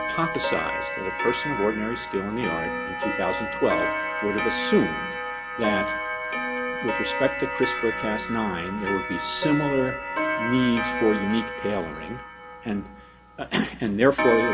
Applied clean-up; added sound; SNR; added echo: none; Clock; 2 dB; none.